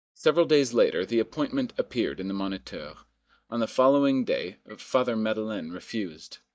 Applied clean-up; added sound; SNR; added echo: neural mask model DeepFilterNet 3.